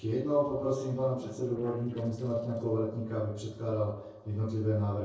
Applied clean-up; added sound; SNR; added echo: neural separator model SepFormer DNS4.